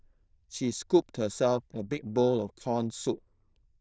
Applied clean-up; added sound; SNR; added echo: neural diffusion model UNIVERSE++.